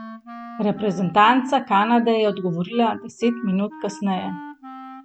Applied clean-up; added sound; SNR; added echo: none; Wind instrument, woodwind instrument; 17 dB; none.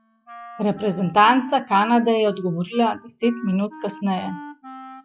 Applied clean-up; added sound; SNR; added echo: classical method log-MMSE.